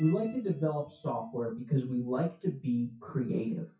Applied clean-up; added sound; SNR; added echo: classical method WPE with log-MMSE.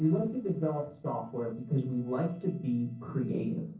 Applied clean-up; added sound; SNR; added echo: neural separator model SepFormer DNS4.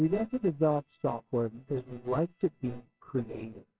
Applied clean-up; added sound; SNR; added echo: neural separator model SepFormer WHAMR!.